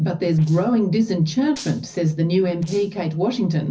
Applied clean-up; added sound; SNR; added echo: neural separator model SepFormer DNS4.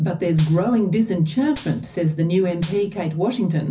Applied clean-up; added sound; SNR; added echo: none; Gunshot, gunfire; 18 dB; reverberation time 0.4 s.